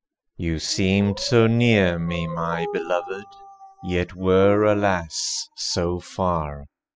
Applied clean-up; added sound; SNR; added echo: classical method spectral subtraction.